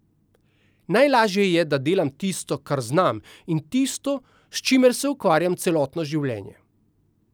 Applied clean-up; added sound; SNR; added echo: none; none; none; none.